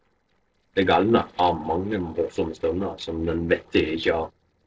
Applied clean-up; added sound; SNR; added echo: neural separator model SepFormer DNS4.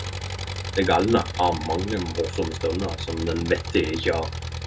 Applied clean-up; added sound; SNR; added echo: none; Engine; 6 dB; reverberation time 0.2 s.